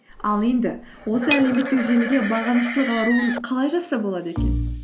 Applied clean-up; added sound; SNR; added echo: none; Livestock, farm animals, working animals + Shatter; 8 dB; none.